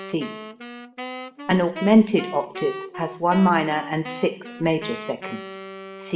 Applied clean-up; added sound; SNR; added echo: none; Wind instrument, woodwind instrument; 12 dB; reverberation time 0.7 s.